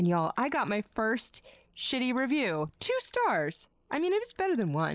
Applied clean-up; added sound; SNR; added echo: neural mask model Resemble Enhance denoiser.